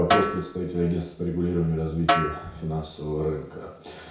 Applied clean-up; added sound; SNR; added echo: none; Snare drum; 3 dB; reverberation time 0.6 s.